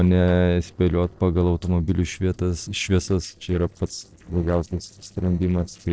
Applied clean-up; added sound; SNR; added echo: neural separator model SepFormer DNS4.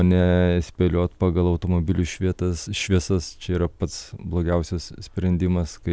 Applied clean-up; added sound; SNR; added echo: none; none; none; none.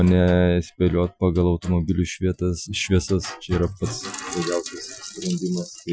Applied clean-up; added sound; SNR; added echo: classical method Wiener filter.